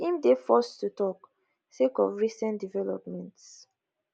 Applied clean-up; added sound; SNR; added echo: none; none; none; none.